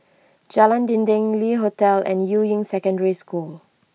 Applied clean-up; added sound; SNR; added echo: none; none; none; none.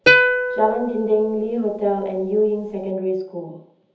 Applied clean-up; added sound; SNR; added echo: none; Plucked string instrument; -1 dB; reverberation time 0.7 s.